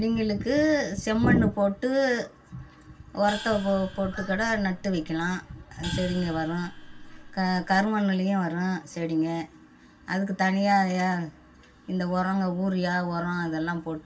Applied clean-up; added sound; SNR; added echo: none; Gong; 15 dB; reverberation time 0.2 s.